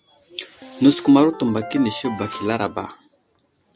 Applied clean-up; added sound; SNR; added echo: none; Ringtone; 14 dB; none.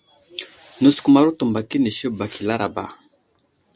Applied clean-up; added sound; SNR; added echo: none; none; none; none.